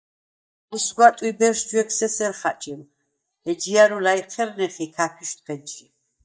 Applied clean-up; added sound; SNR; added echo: neural mask model DeepFilterNet 3.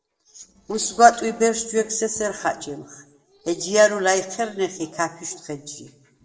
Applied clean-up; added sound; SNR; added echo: neural separator model SepFormer DNS4.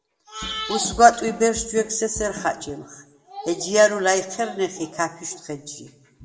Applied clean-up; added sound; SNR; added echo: none; Drum kit; 16 dB; reverberation time 0.8 s.